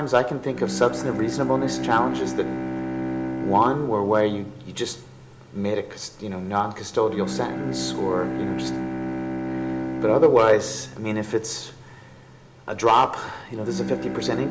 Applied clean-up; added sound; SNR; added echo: none; Bowed string instrument; 6 dB; reverberation time 0.5 s.